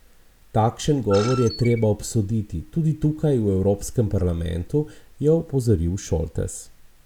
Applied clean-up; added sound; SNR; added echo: none; Screech; 13 dB; none.